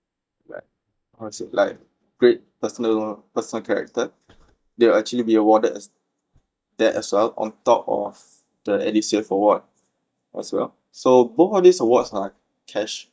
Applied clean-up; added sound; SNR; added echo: neural mask model DeepFilterNet 3.